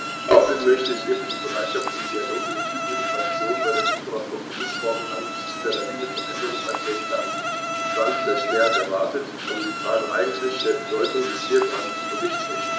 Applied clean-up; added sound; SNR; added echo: none; Insect; 2 dB; reverberation time 1.0 s.